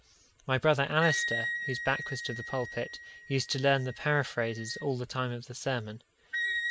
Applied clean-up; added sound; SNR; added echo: none; Wind instrument, woodwind instrument; 7 dB; none.